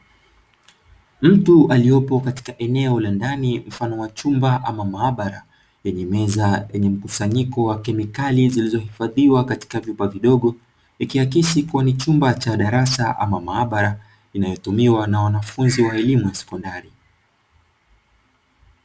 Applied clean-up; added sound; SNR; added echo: none; none; none; none.